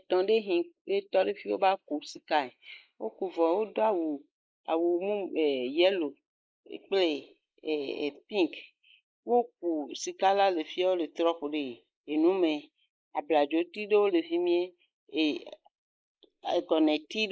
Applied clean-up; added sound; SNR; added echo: neural mask model Resemble Enhance denoiser.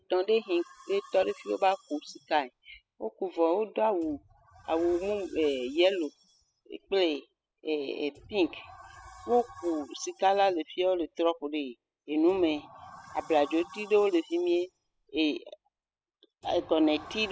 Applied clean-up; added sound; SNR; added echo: classical method spectral subtraction.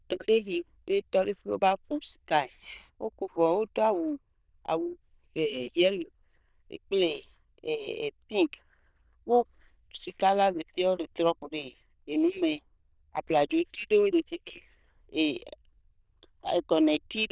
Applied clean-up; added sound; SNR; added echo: neural diffusion model UNIVERSE++.